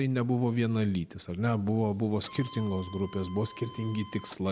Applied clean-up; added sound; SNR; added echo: none; Printer; 17 dB; none.